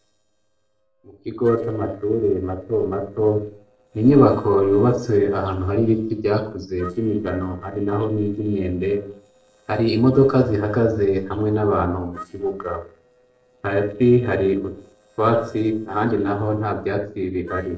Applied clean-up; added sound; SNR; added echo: neural separator model SepFormer DNS4.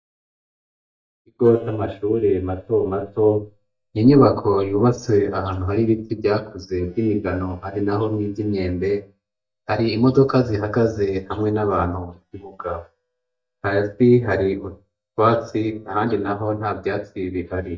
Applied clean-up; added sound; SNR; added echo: neural mask model DeepFilterNet 3.